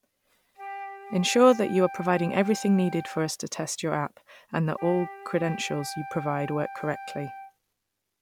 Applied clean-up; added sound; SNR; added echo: none; Wind instrument, woodwind instrument; 13 dB; none.